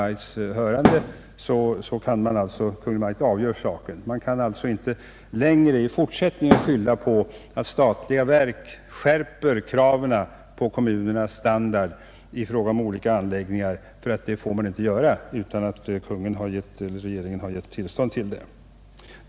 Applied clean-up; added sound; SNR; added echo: none; Thump, thud; -3 dB; none.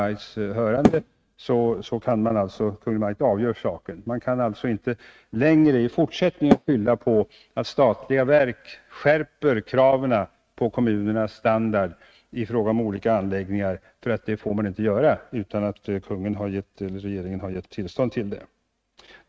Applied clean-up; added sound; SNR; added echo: neural mask model RNNoise.